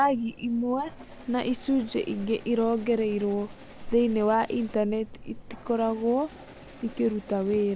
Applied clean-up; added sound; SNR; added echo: none; Engine starting + Rain; 16 dB; none.